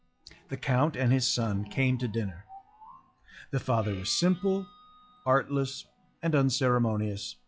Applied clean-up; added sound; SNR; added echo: classical method log-MMSE.